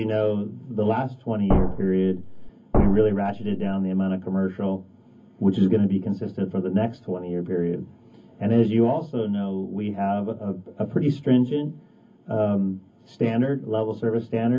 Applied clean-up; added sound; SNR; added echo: none; Thump, thud; 0 dB; reverberation time 0.3 s.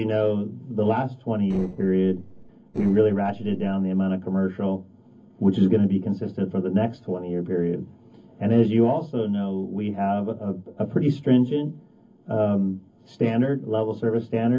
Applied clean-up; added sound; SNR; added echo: neural separator model SepFormer DNS4.